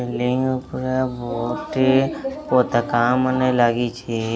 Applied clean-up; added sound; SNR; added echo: none; none; none; none.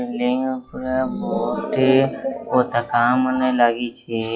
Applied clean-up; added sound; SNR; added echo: classical method WPE with log-MMSE.